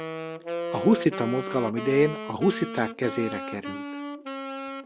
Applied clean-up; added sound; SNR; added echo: none; Wind instrument, woodwind instrument; 7 dB; none.